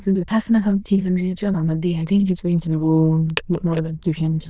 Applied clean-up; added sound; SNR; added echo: neural diffusion model UNIVERSE++.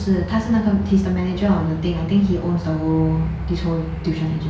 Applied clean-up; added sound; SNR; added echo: none; none; none; none.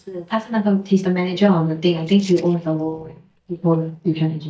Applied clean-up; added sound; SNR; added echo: neural mask model DeepFilterNet 3.